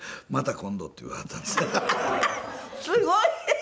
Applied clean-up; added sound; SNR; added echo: none; none; none; none.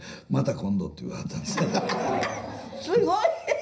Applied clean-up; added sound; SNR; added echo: none; none; none; reverberation time 0.5 s.